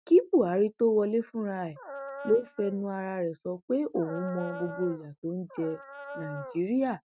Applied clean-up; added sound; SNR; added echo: neural mask model RNNoise.